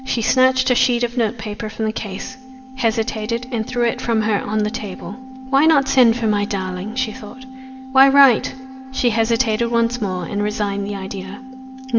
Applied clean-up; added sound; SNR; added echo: none; Organ; 15 dB; reverberation time 1.8 s.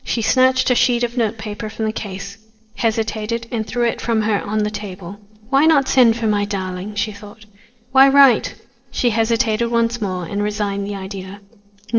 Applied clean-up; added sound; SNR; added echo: neural separator model SepFormer DNS4.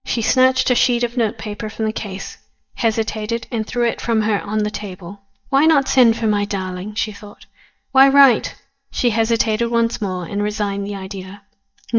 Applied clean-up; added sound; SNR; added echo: neural mask model DeepFilterNet 3.